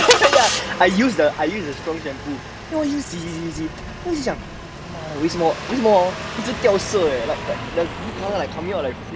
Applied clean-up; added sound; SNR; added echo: none; Engine starting; 7 dB; none.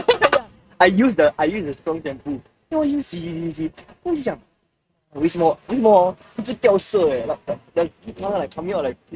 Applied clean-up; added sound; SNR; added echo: neural mask model RNNoise.